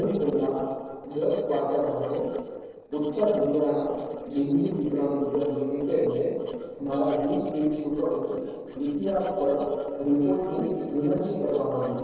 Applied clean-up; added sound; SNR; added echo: neural separator model SepFormer DNS4.